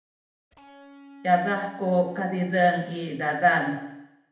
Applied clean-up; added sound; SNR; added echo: none; Electric guitar; 20 dB; reverberation time 0.8 s.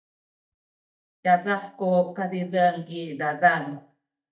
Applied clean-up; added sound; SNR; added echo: neural mask model DeepFilterNet 3.